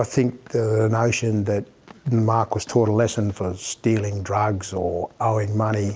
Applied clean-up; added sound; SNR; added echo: none; none; none; none.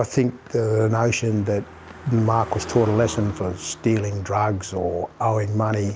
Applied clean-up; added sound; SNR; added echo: none; Car passing by; 18 dB; none.